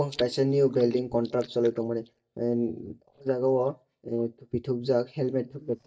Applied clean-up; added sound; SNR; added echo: neural mask model DeepFilterNet 3.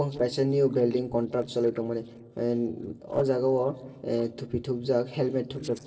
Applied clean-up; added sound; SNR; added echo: neural separator model SepFormer DNS4.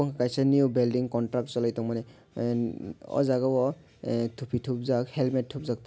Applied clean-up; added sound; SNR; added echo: none; none; none; none.